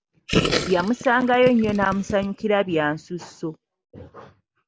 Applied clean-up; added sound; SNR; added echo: none; Gurgling; 5 dB; none.